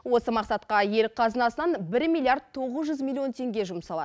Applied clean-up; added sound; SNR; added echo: none; none; none; none.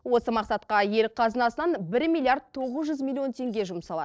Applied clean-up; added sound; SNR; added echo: neural separator model SepFormer DNS4.